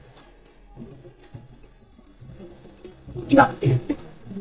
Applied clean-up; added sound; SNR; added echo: neural mask model DeepFilterNet 3.